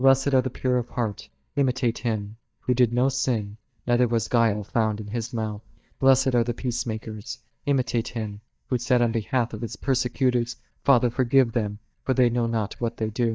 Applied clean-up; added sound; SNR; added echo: neural mask model DeepFilterNet 3.